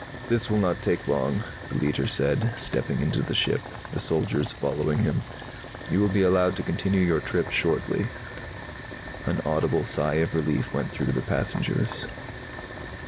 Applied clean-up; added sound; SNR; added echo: none; Boiling; 6 dB; none.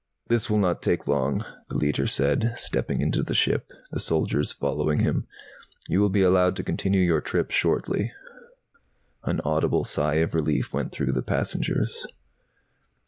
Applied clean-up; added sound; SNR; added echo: none; none; none; none.